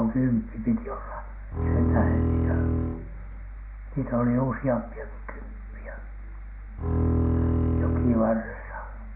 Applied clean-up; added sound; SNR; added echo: none; Bowed string instrument; -4 dB; none.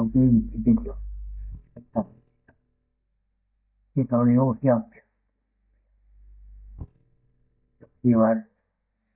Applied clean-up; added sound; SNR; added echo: neural mask model DeepFilterNet 3.